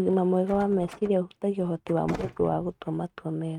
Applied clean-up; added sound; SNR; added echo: neural mask model RNNoise.